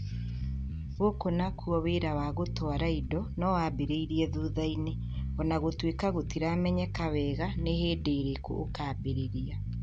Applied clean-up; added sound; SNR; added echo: none; Bass guitar; 4 dB; none.